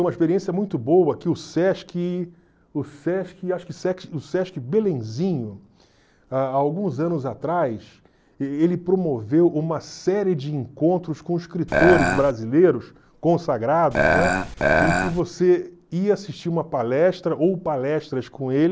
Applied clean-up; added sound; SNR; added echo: none; Burping, eructation; -3 dB; none.